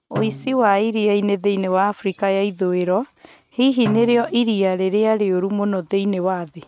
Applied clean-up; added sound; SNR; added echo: neural mask model RNNoise.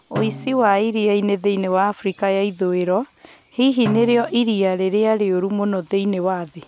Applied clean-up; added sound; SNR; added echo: none; Snare drum; 16 dB; none.